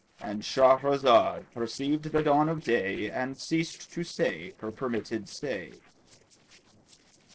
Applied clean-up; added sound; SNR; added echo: neural separator model SepFormer DNS4.